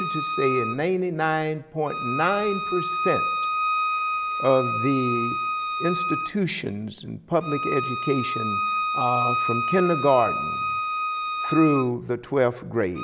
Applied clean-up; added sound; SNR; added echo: none; Bowed string instrument; 2 dB; none.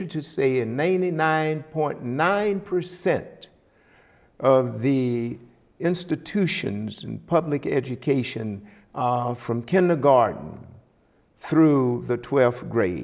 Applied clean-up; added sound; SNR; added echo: none; none; none; none.